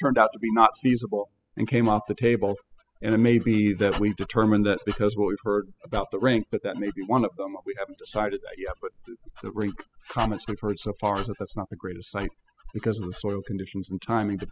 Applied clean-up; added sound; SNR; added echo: classical method spectral subtraction.